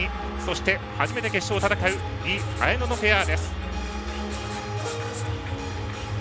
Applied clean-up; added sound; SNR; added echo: none; Writing + Keyboard (musical); 17 dB; none.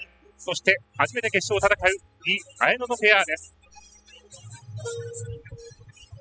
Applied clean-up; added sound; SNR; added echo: classical method spectral subtraction.